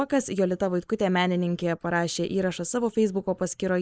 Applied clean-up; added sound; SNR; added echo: neural mask model Resemble Enhance denoiser.